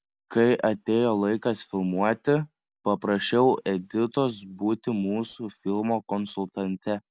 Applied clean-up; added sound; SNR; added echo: none; none; none; none.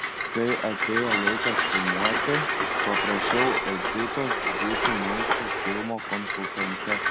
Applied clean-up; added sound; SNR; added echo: none; Train; -4 dB; none.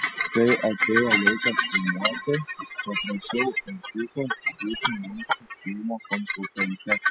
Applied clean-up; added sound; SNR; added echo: classical method spectral subtraction.